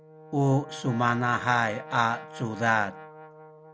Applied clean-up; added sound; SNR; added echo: none; Brass instrument; 15 dB; none.